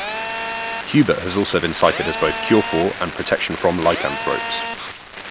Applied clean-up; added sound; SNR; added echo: none; Telephone; 7 dB; none.